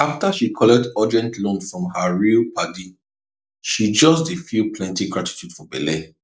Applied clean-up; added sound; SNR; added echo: none; none; none; none.